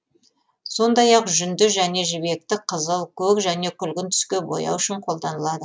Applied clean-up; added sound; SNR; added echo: none; none; none; none.